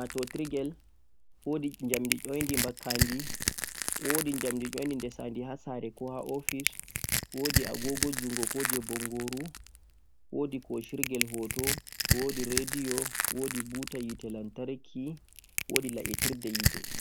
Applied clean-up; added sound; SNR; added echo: none; Crushing; -1 dB; none.